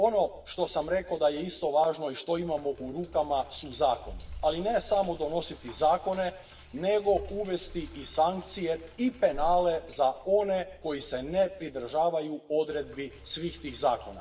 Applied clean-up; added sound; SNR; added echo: none; Sink (filling or washing); 17 dB; reverberation time 2.1 s.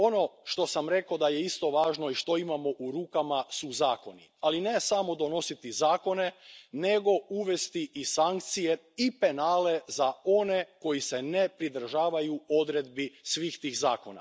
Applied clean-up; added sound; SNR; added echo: none; none; none; none.